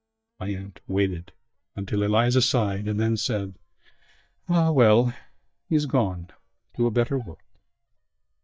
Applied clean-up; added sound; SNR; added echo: neural mask model DeepFilterNet 3.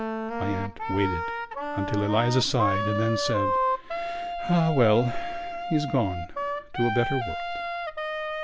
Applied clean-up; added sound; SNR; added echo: none; Wind instrument, woodwind instrument; 3 dB; none.